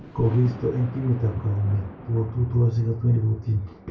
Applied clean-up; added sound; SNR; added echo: none; Thunder; 17 dB; reverberation time 0.2 s.